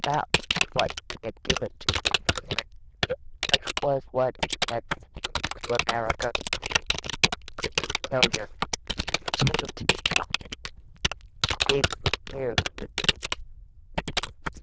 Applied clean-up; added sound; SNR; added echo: neural diffusion model UNIVERSE++.